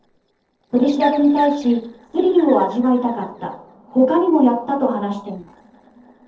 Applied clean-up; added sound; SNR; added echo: neural separator model SepFormer DNS4.